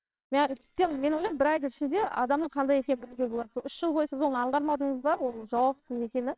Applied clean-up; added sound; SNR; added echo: neural separator model SepFormer WHAMR!.